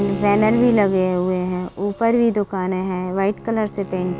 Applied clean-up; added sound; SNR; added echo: none; Bowed string instrument; 13 dB; none.